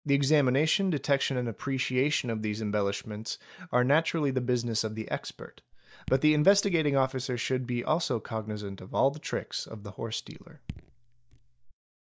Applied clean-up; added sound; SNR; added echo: neural mask model DeepFilterNet 3.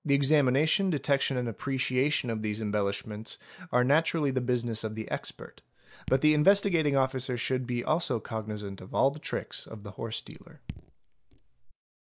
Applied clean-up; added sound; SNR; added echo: neural mask model Resemble Enhance denoiser.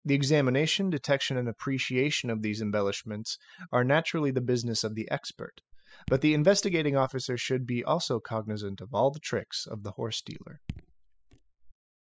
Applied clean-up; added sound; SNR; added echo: classical method spectral subtraction.